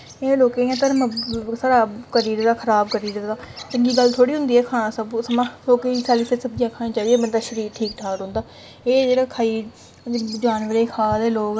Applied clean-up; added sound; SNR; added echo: none; Bird vocalization, bird call, bird song; 17 dB; none.